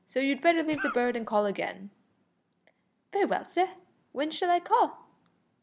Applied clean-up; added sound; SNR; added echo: none; Cough; 8 dB; none.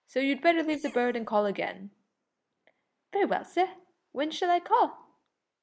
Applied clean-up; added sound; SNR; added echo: neural mask model Resemble Enhance denoiser.